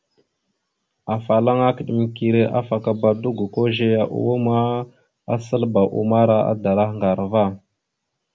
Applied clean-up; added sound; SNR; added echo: none; none; none; none.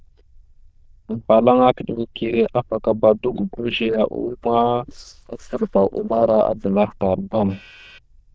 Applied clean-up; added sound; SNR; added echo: neural diffusion model UNIVERSE++.